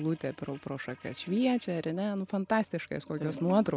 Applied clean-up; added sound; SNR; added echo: none; Toilet flush / Gurgling; 19 dB; none.